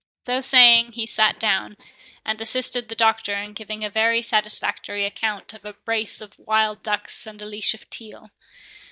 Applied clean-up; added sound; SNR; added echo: neural mask model DeepFilterNet 3.